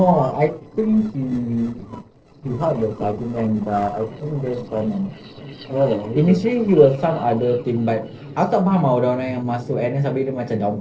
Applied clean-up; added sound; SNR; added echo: neural separator model SepFormer DNS4.